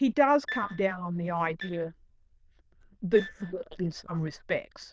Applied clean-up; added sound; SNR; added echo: neural diffusion model UNIVERSE++.